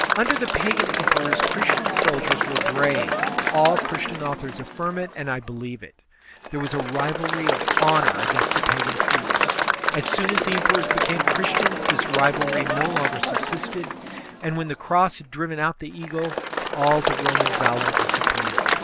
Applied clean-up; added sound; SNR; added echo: none; Applause / Crowd; -3 dB; none.